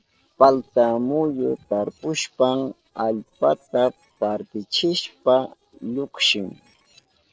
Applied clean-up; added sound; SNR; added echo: neural separator model SepFormer DNS4.